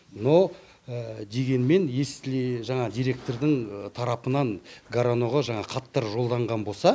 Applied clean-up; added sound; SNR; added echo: none; none; none; none.